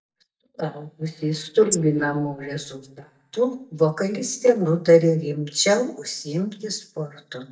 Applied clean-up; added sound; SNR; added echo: neural mask model DeepFilterNet 3.